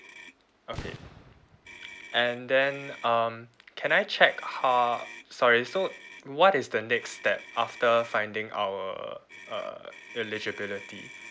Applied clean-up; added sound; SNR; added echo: none; Motor vehicle (road) + Fireworks; 19 dB; none.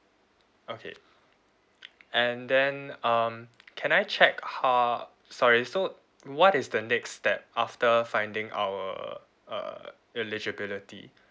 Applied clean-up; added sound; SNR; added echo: none; none; none; none.